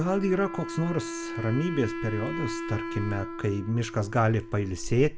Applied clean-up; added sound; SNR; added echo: none; Wind instrument, woodwind instrument; 8 dB; none.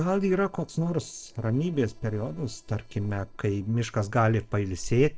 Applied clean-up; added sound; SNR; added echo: neural separator model SepFormer DNS4.